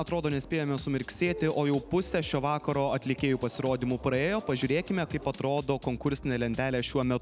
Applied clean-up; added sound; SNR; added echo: none; none; none; none.